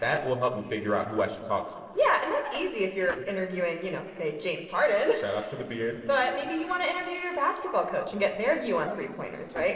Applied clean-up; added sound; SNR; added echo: neural separator model SepFormer DNS4.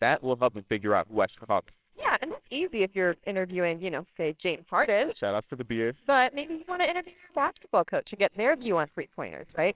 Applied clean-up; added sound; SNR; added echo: neural separator model SepFormer WHAMR!.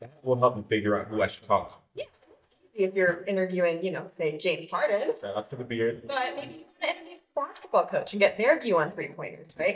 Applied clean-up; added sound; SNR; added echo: neural mask model DeepFilterNet 3.